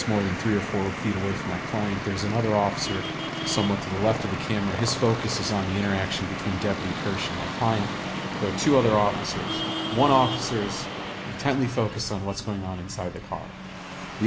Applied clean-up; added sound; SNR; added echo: none; Traffic noise, roadway noise; 5 dB; none.